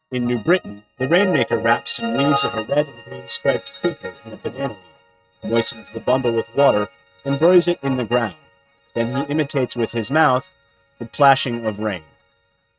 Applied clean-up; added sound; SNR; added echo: neural mask model RNNoise.